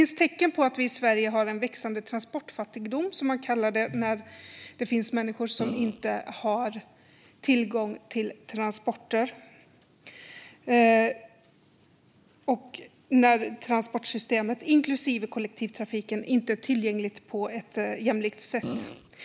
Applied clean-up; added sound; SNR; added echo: none; Fart; 7 dB; none.